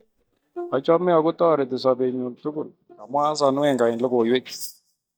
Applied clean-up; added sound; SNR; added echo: neural mask model DeepFilterNet 3.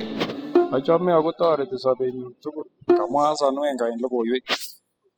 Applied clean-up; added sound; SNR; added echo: classical method spectral subtraction.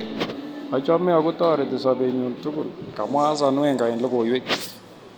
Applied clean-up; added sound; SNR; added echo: none; none; none; none.